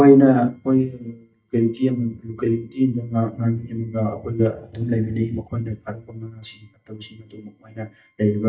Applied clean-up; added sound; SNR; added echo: neural mask model DeepFilterNet 3.